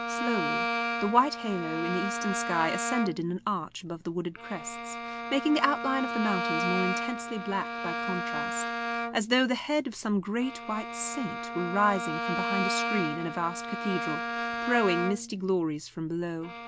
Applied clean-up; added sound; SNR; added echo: none; Bowed string instrument; 3 dB; none.